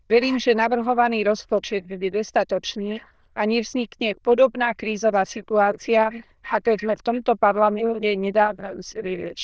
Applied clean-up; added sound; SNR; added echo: neural diffusion model UNIVERSE++.